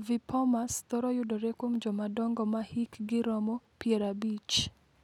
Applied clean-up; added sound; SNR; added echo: none; none; none; none.